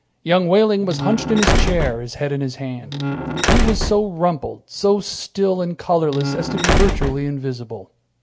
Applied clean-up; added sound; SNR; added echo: none; Slam; -1 dB; none.